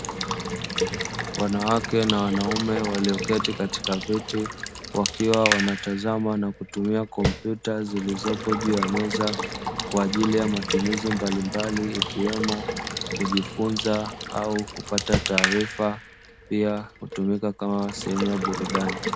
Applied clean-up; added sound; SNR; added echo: none; Water tap, faucet / Water / Liquid + Tap; 4 dB; none.